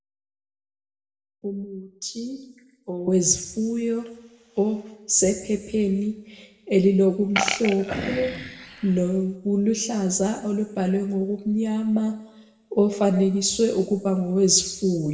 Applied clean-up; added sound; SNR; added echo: none; Burping, eructation; 6 dB; reverberation time 0.8 s.